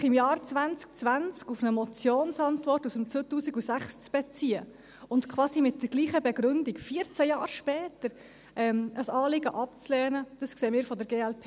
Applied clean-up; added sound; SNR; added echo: none; none; none; none.